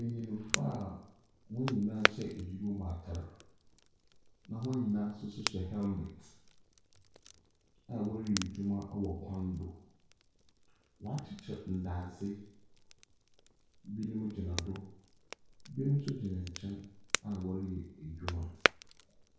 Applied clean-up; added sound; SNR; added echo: none; Crackle; 3 dB; reverberation time 0.6 s.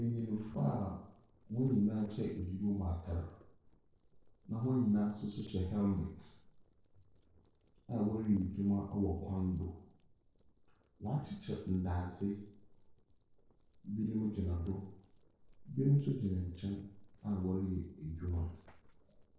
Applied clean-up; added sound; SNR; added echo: neural separator model SepFormer DNS4.